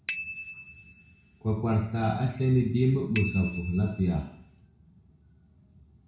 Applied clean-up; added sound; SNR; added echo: none; Bicycle bell; 14 dB; reverberation time 0.6 s.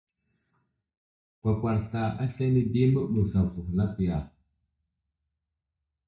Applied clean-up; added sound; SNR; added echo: neural mask model DeepFilterNet 3.